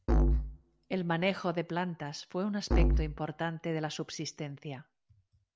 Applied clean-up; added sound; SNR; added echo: none; Musical instrument; -3 dB; none.